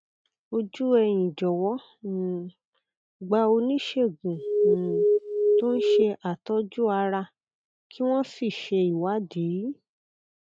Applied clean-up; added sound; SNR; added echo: neural mask model RNNoise.